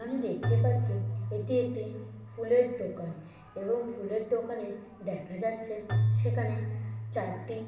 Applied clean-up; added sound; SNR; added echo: none; Keyboard (musical); 0 dB; reverberation time 0.9 s.